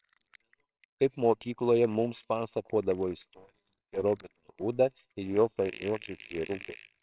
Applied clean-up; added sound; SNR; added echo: neural separator model SepFormer WHAMR!.